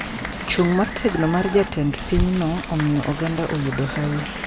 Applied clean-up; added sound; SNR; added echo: none; Subway, metro, underground + Applause; 7 dB; none.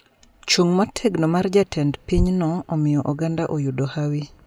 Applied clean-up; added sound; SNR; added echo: none; none; none; none.